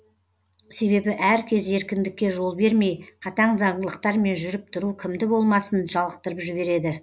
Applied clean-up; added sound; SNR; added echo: none; none; none; none.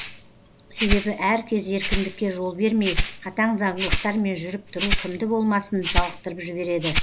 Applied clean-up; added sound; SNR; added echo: none; Rattle (instrument); 2 dB; none.